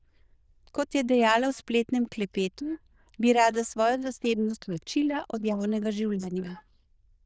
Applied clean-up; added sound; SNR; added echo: neural diffusion model UNIVERSE++.